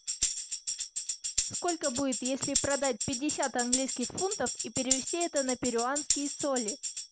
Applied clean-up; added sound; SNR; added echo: none; Tambourine; -1 dB; none.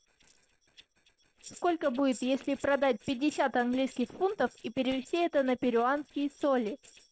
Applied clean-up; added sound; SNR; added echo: neural separator model SepFormer DNS4.